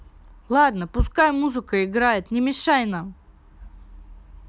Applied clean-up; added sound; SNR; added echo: none; none; none; none.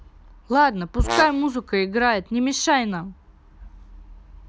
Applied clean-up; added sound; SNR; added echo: none; Brass instrument; 8 dB; none.